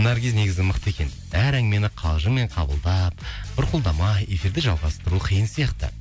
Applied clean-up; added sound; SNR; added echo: none; none; none; none.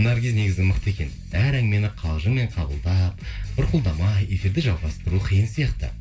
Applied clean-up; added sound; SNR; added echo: none; none; none; reverberation time 0.2 s.